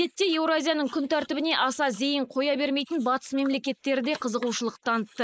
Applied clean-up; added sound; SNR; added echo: neural mask model Resemble Enhance denoiser.